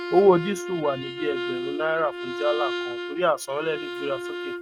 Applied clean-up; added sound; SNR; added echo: neural mask model RNNoise.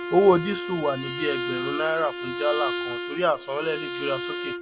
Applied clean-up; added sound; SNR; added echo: none; Bowed string instrument; 6 dB; none.